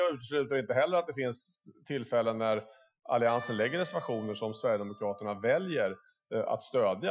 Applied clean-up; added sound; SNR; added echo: classical method Wiener filter.